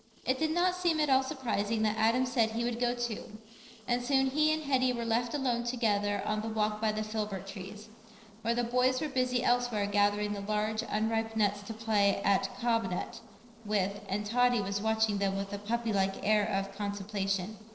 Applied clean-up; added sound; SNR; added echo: neural separator model SepFormer DNS4.